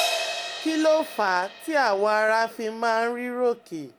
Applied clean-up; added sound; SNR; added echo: none; Crash cymbal; 10 dB; none.